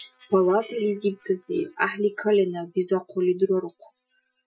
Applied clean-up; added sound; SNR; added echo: classical method Wiener filter.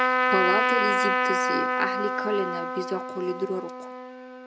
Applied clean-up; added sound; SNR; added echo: none; Trumpet; -5 dB; none.